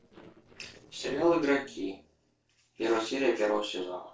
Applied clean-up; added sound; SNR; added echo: neural separator model SepFormer DNS4.